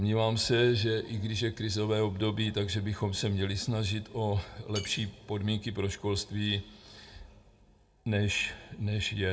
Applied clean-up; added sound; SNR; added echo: none; Cutlery, silverware / Dishes, pots, and pans; 16 dB; reverberation time 0.9 s.